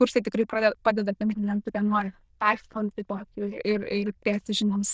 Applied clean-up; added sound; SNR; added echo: neural diffusion model UNIVERSE++.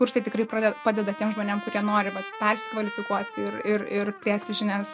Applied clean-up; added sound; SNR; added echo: none; Trumpet; 13 dB; none.